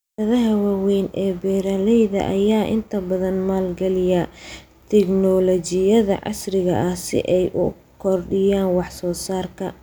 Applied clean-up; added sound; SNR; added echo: none; none; none; none.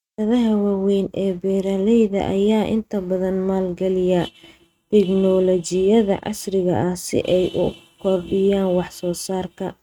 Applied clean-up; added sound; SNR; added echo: neural mask model RNNoise.